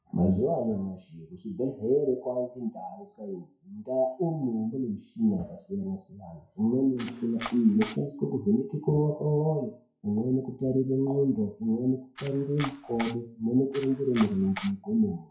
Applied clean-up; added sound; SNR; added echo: classical method WPE with log-MMSE.